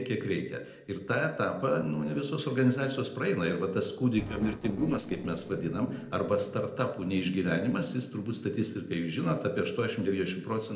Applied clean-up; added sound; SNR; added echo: neural separator model SepFormer DNS4.